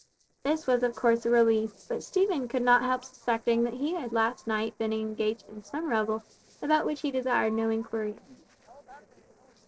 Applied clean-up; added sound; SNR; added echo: neural separator model SepFormer DNS4.